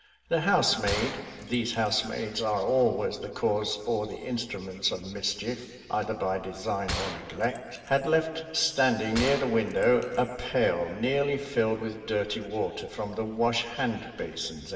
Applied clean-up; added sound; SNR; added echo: none; Gunshot, gunfire; 10 dB; reverberation time 2.3 s.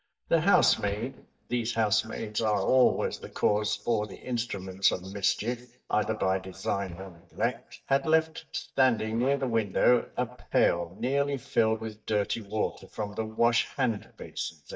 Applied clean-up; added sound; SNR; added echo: neural mask model DeepFilterNet 3.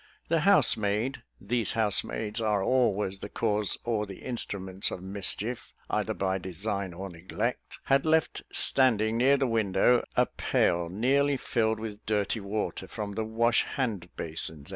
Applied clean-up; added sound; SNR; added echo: none; none; none; none.